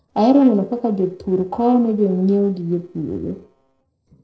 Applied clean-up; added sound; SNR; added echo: neural separator model SepFormer DNS4.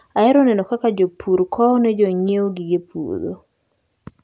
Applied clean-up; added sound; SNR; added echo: none; none; none; none.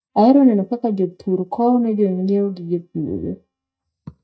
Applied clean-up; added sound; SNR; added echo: neural mask model DeepFilterNet 3.